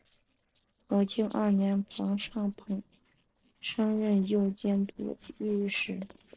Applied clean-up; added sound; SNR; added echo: neural separator model SepFormer DNS4.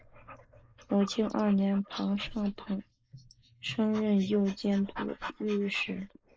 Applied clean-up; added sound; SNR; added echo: neural mask model Resemble Enhance denoiser.